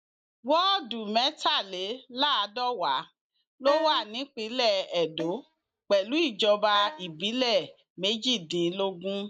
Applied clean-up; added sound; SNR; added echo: neural mask model DeepFilterNet 3.